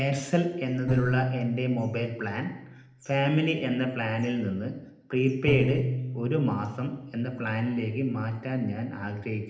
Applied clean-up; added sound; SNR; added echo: neural separator model SepFormer DNS4.